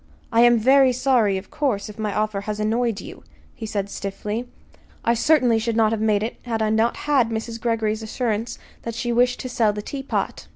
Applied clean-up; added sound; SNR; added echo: none; none; none; none.